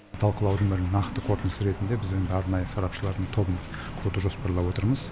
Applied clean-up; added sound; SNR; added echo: none; none; none; none.